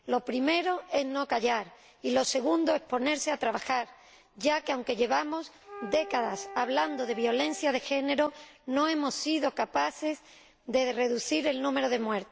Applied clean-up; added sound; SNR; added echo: none; Wind instrument, woodwind instrument; 15 dB; none.